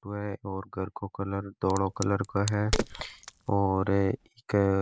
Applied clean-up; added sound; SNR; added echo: none; Crack; 10 dB; none.